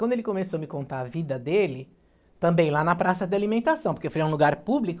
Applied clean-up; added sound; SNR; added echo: none; none; none; none.